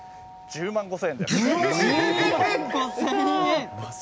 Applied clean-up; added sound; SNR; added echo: none; Doorbell; 14 dB; none.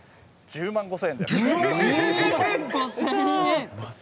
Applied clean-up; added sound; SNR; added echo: none; none; none; none.